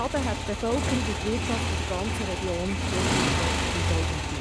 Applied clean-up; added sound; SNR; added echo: none; Motorcycle; -4 dB; none.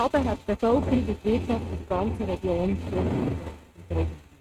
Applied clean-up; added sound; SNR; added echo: neural mask model RNNoise.